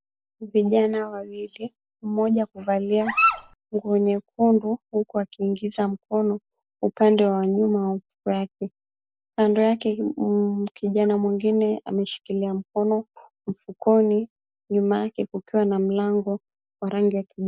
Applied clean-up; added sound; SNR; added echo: neural mask model Resemble Enhance denoiser.